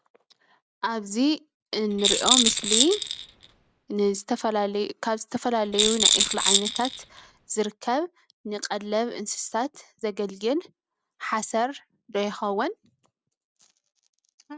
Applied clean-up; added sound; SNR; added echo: none; Rattle; -4 dB; none.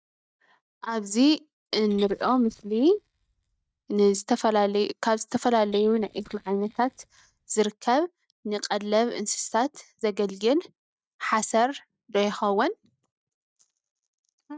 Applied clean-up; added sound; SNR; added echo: neural mask model DeepFilterNet 3.